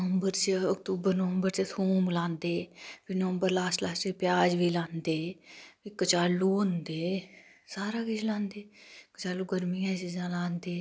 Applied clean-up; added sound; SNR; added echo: none; none; none; none.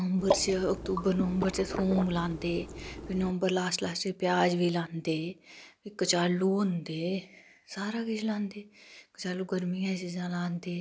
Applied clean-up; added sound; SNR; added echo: none; Water / Liquid; 5 dB; none.